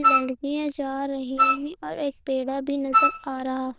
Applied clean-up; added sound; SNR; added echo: neural diffusion model UNIVERSE++.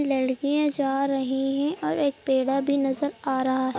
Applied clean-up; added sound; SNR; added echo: none; none; none; none.